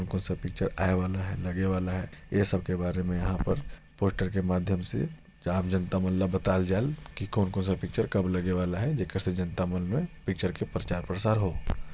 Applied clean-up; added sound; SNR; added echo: none; none; none; none.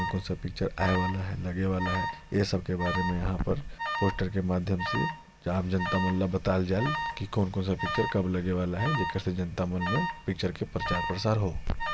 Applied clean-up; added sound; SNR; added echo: none; Alarm; 7 dB; none.